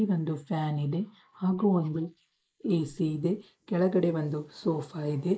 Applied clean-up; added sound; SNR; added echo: neural mask model Resemble Enhance denoiser.